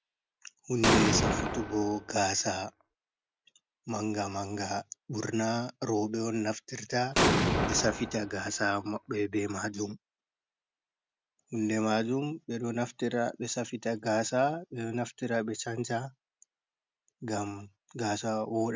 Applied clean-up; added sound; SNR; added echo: none; Explosion; -2 dB; none.